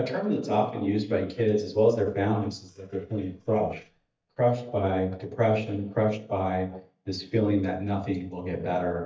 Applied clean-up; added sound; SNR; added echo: neural mask model DeepFilterNet 3.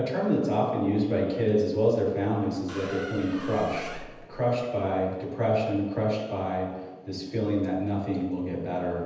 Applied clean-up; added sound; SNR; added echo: none; Squeak; 14 dB; reverberation time 1.1 s.